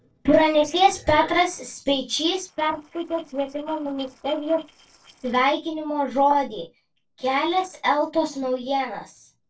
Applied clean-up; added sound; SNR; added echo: neural separator model SepFormer DNS4.